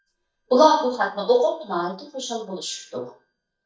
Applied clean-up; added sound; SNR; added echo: neural mask model DeepFilterNet 3.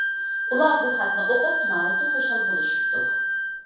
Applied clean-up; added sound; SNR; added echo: none; Wind instrument, woodwind instrument; -4 dB; reverberation time 0.7 s.